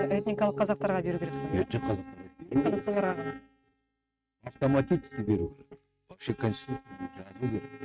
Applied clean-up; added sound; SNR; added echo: neural mask model RNNoise.